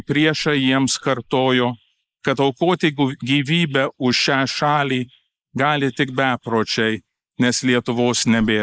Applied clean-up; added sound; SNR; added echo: neural mask model Resemble Enhance denoiser.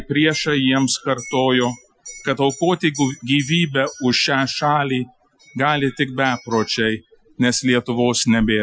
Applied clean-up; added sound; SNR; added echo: classical method Wiener filter.